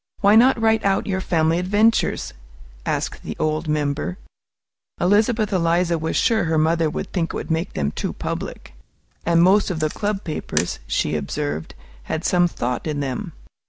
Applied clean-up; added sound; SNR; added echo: none; Camera; 15 dB; none.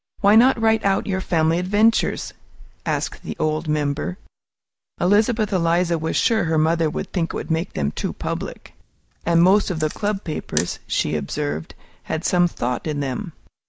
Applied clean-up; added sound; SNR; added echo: neural mask model Resemble Enhance denoiser.